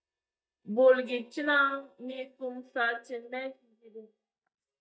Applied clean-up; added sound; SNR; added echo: neural mask model DeepFilterNet 3.